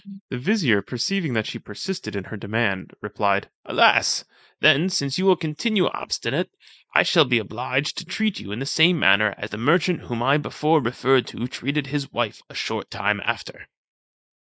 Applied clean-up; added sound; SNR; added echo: neural mask model Resemble Enhance denoiser.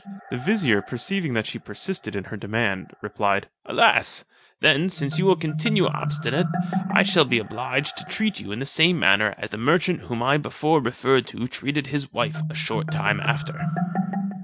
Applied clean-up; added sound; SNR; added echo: none; Marimba, xylophone; 8 dB; none.